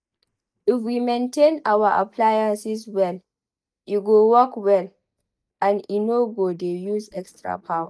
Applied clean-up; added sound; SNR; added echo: neural mask model DeepFilterNet 3.